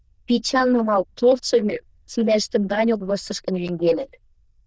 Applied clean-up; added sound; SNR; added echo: neural diffusion model UNIVERSE++.